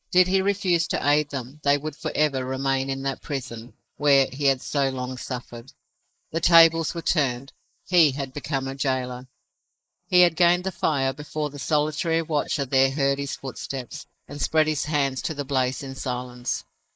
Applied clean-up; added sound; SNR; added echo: neural mask model Resemble Enhance denoiser.